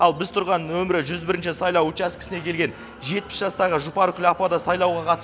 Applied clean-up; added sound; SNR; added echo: none; none; none; none.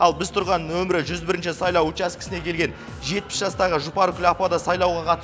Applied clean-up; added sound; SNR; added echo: none; Bass guitar; 18 dB; none.